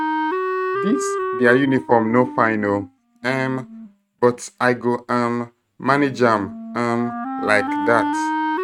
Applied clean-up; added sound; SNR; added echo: neural mask model RNNoise.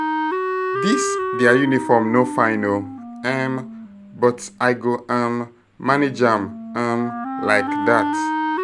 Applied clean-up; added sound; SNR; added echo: none; Wind instrument, woodwind instrument; 5 dB; none.